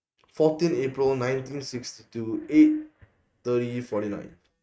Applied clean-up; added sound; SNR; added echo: neural mask model RNNoise.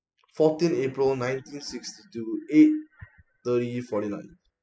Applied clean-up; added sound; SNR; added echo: classical method spectral subtraction.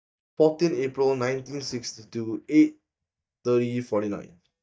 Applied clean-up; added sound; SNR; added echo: neural mask model DeepFilterNet 3.